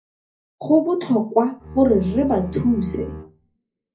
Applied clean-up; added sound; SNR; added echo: none; Bowed string instrument; 13 dB; reverberation time 0.4 s.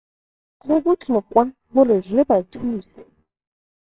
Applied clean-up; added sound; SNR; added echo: neural separator model SepFormer WHAMR!.